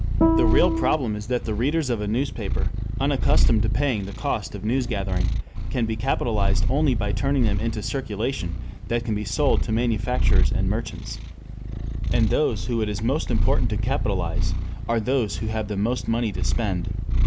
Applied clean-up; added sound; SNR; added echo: none; Guitar + Purr; -3 dB; none.